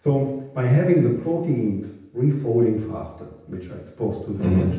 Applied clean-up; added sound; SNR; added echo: none; none; none; reverberation time 0.9 s.